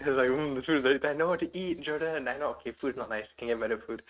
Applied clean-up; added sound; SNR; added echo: neural mask model RNNoise.